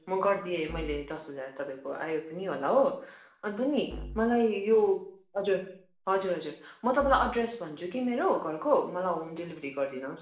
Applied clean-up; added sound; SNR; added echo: none; Musical instrument; 18 dB; reverberation time 0.5 s.